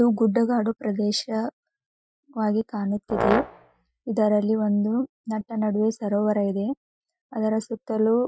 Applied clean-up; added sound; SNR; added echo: classical method Wiener filter.